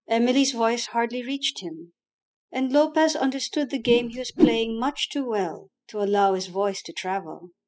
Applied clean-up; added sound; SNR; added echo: classical method spectral subtraction.